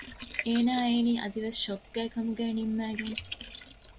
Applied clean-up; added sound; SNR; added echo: none; Liquid; 12 dB; none.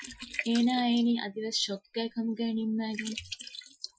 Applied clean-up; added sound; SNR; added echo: classical method Wiener filter.